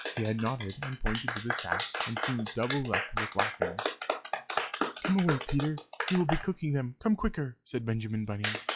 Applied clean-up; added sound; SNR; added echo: classical method log-MMSE.